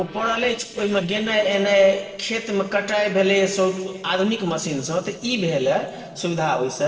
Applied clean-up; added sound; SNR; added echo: neural separator model SepFormer DNS4.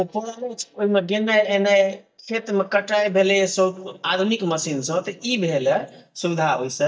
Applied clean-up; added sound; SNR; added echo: neural mask model DeepFilterNet 3.